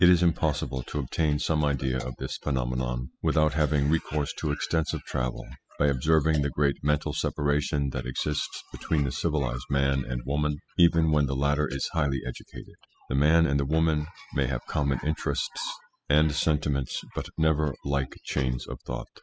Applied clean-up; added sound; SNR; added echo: classical method spectral subtraction.